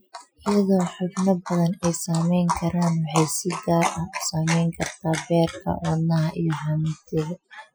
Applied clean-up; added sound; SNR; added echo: classical method Wiener filter.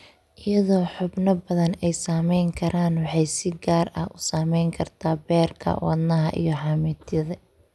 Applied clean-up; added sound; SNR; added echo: none; none; none; none.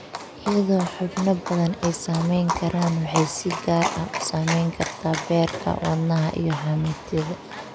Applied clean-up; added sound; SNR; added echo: none; Livestock, farm animals, working animals; 8 dB; none.